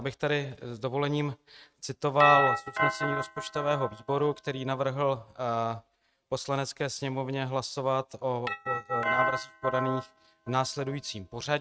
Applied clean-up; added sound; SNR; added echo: neural mask model RNNoise.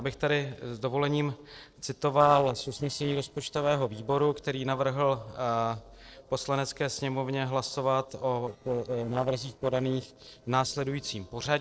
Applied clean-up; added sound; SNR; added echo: neural separator model SepFormer DNS4.